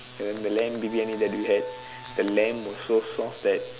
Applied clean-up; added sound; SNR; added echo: none; Wind instrument, woodwind instrument + Fire; 19 dB; none.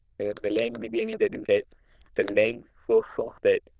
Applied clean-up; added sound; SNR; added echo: neural diffusion model UNIVERSE++.